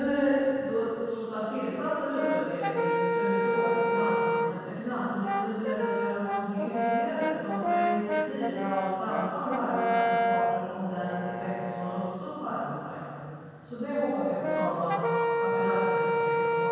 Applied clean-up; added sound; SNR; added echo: none; Brass instrument; -1 dB; reverberation time 2.1 s.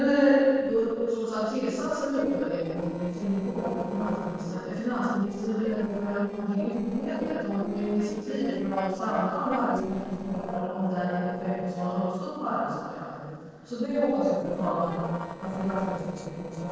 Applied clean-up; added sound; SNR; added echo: neural separator model SepFormer DNS4.